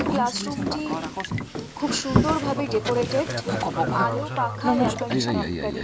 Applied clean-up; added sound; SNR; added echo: none; Boat, Water vehicle; -2 dB; none.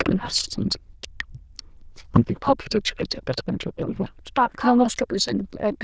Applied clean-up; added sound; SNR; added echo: neural diffusion model UNIVERSE++.